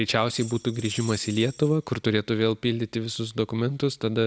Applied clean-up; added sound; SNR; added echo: none; Tambourine; 18 dB; none.